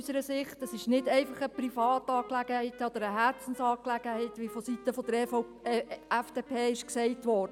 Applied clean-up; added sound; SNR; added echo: none; Wind instrument, woodwind instrument; 19 dB; none.